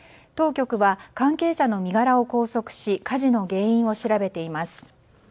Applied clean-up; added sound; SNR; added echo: none; none; none; none.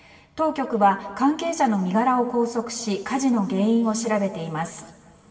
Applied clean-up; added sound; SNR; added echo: none; none; none; reverberation time 2.0 s.